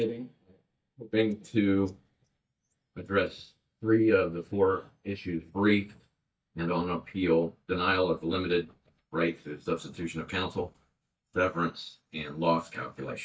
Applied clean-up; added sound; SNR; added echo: neural mask model DeepFilterNet 3.